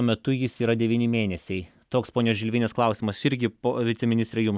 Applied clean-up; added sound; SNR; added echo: none; none; none; none.